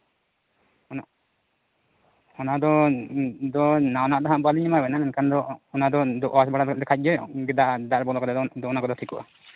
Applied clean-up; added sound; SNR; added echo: none; none; none; none.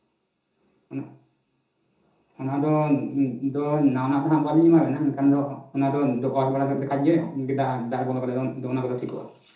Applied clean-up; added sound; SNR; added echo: none; none; none; reverberation time 0.6 s.